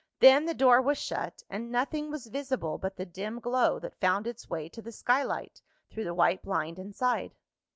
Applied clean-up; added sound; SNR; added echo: none; none; none; none.